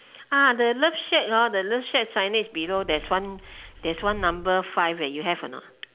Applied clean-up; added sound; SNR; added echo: none; Subway, metro, underground; 17 dB; none.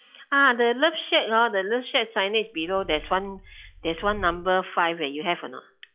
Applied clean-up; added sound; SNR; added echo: classical method log-MMSE.